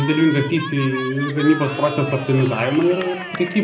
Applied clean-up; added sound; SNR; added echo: none; Cheering; 11 dB; reverberation time 0.5 s.